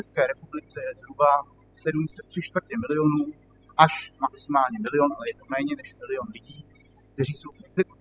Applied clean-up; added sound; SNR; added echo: classical method spectral subtraction.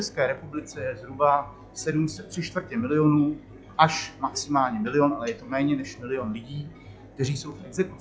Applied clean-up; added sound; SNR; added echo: classical method log-MMSE.